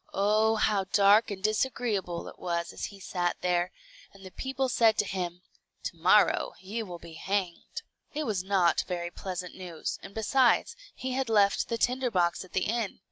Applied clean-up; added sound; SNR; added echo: none; none; none; none.